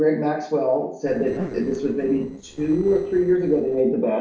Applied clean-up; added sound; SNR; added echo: neural separator model SepFormer DNS4.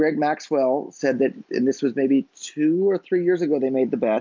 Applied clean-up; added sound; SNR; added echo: none; none; none; none.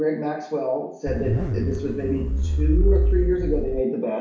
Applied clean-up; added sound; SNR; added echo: none; Zipper (clothing); -4 dB; reverberation time 0.6 s.